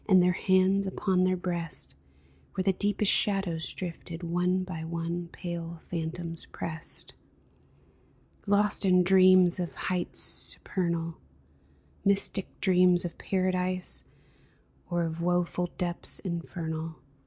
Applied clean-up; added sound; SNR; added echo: none; none; none; none.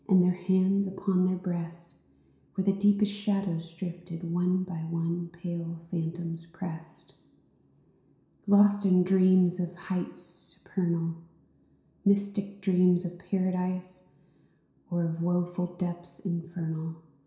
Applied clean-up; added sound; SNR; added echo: none; none; none; reverberation time 0.7 s.